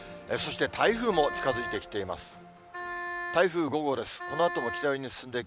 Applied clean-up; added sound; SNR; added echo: none; Wind instrument, woodwind instrument; 9 dB; none.